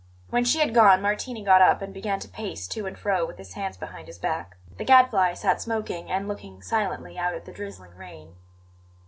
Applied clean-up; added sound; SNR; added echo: none; none; none; none.